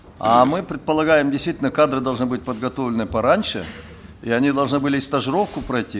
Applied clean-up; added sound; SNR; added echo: none; none; none; none.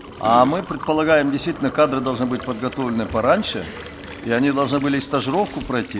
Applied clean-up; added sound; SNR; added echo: none; Subway, metro, underground + Liquid; 16 dB; none.